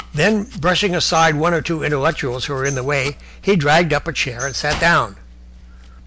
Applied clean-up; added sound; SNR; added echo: none; Domestic sounds, home sounds + Tambourine; 18 dB; none.